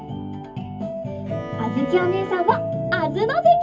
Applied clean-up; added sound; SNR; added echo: none; Bowed string instrument; 14 dB; reverberation time 0.3 s.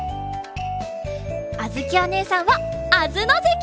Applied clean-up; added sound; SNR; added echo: none; none; none; none.